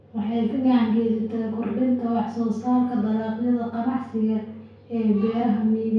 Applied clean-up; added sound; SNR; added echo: none; none; none; reverberation time 0.6 s.